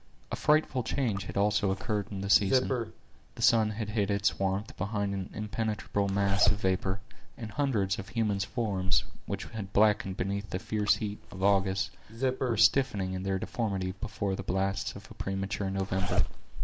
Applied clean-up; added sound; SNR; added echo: none; Zipper (clothing); 1 dB; none.